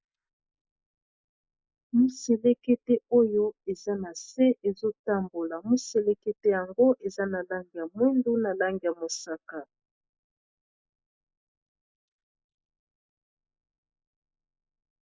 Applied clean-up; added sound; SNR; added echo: neural mask model Resemble Enhance denoiser.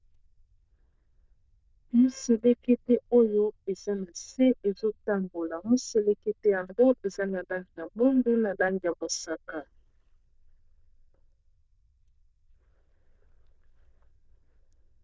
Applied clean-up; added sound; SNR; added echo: neural diffusion model UNIVERSE++.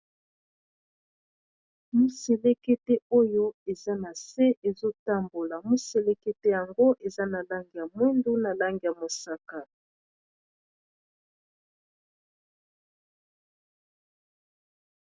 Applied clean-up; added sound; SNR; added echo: none; none; none; none.